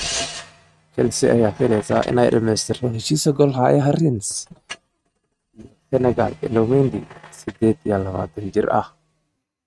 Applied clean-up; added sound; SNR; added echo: neural mask model RNNoise.